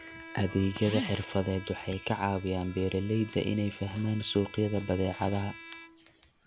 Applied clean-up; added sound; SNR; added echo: none; Bowed string instrument; 18 dB; none.